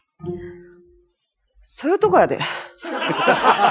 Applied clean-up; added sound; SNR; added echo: classical method Wiener filter.